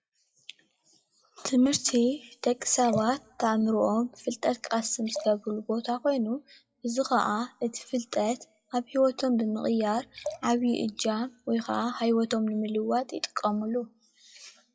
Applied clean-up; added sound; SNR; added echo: classical method WPE with log-MMSE.